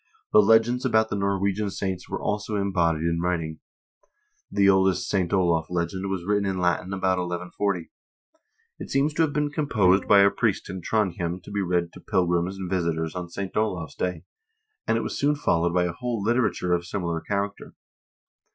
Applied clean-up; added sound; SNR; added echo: classical method Wiener filter.